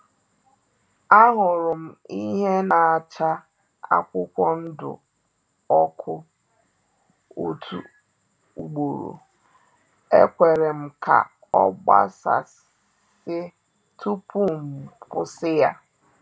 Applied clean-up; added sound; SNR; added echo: none; none; none; none.